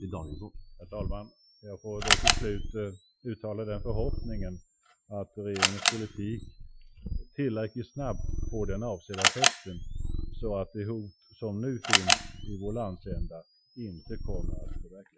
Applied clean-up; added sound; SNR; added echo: classical method Wiener filter.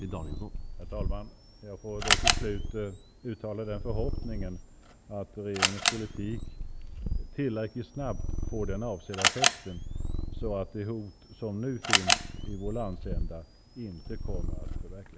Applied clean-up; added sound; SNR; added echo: none; Purr + Camera; -5 dB; none.